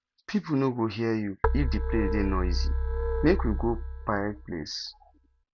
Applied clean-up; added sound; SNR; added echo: none; Keyboard (musical); -1 dB; none.